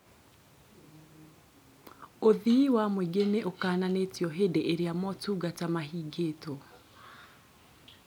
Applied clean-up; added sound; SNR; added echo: none; none; none; none.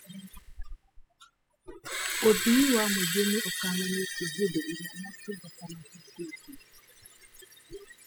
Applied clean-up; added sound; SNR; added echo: classical method spectral subtraction.